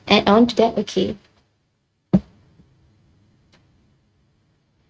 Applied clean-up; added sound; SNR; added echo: neural mask model RNNoise.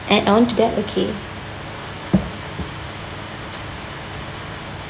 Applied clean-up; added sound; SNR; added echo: none; Tools; 20 dB; none.